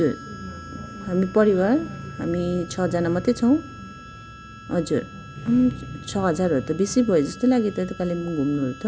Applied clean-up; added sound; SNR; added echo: none; Harmonica; 20 dB; none.